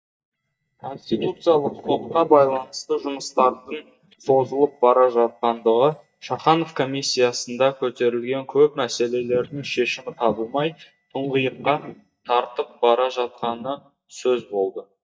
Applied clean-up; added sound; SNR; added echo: neural mask model DeepFilterNet 3.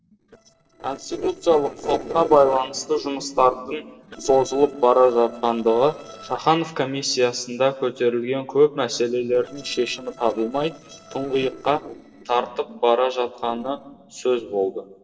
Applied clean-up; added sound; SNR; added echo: neural separator model SepFormer DNS4.